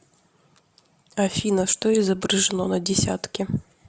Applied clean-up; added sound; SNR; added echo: none; none; none; none.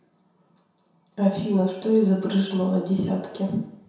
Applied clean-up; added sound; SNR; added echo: none; none; none; reverberation time 0.7 s.